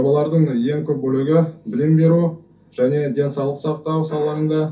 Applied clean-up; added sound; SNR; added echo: none; none; none; reverberation time 0.3 s.